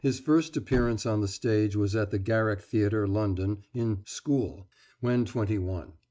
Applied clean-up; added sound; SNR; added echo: neural mask model RNNoise.